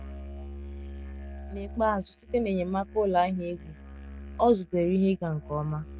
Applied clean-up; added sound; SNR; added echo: neural mask model RNNoise.